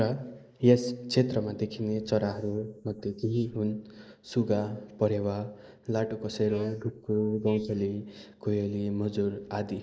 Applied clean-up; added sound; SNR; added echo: neural mask model Resemble Enhance denoiser.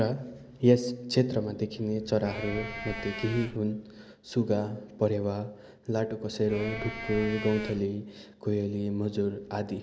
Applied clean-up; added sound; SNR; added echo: none; Livestock, farm animals, working animals; 9 dB; none.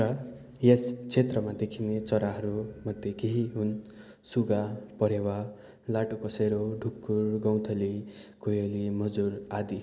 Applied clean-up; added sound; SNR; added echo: none; none; none; none.